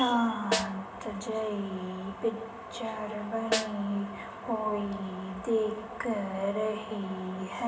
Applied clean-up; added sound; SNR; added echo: none; Snare drum; 6 dB; reverberation time 1.2 s.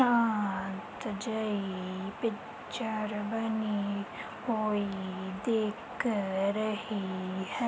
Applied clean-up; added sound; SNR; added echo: none; none; none; none.